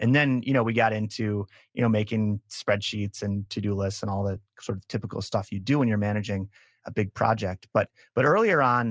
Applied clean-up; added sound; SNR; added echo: none; none; none; none.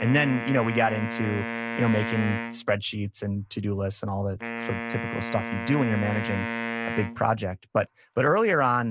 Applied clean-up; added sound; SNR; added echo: none; Wind instrument, woodwind instrument; 7 dB; none.